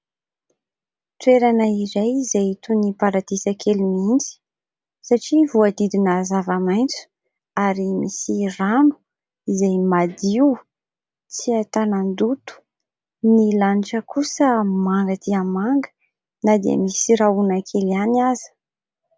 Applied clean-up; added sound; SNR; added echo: none; none; none; none.